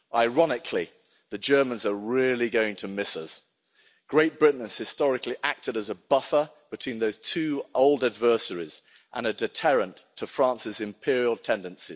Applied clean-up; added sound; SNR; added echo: none; none; none; none.